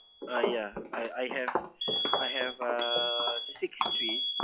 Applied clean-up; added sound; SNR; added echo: classical method log-MMSE.